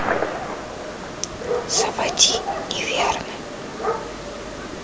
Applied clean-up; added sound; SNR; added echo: none; Gunshot, gunfire; 1 dB; none.